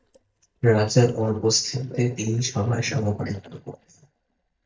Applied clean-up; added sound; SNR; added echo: neural mask model DeepFilterNet 3.